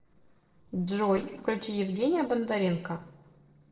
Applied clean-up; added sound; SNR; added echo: neural separator model SepFormer DNS4.